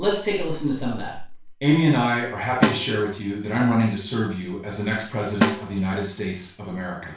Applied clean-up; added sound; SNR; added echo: none; Snare drum; 3 dB; reverberation time 0.4 s.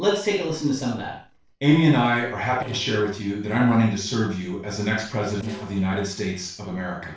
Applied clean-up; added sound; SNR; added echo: neural separator model SepFormer DNS4.